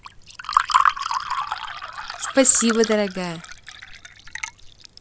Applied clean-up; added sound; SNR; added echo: none; Fill (with liquid) / Water; 1 dB; none.